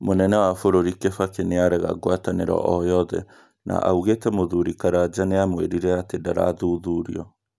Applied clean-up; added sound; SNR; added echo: none; none; none; none.